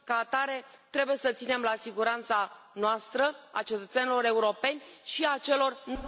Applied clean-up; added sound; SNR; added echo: none; none; none; none.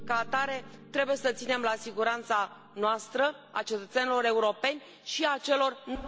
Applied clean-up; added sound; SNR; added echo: none; Piano; 19 dB; none.